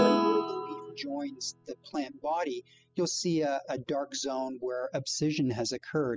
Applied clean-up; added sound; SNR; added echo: classical method spectral subtraction.